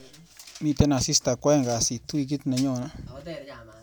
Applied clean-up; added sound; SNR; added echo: none; none; none; none.